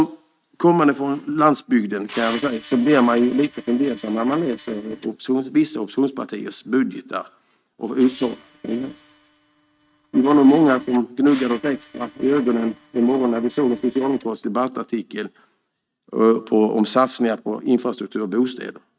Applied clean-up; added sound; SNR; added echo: neural mask model RNNoise.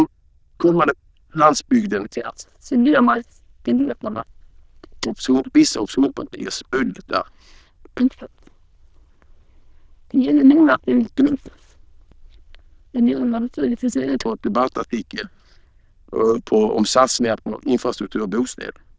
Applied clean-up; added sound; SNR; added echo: neural diffusion model UNIVERSE++.